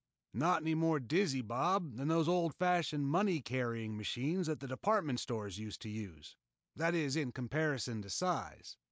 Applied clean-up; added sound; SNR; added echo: none; none; none; none.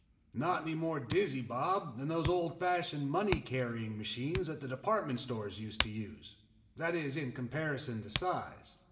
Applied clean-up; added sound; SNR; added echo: none; Hands; 7 dB; reverberation time 1.1 s.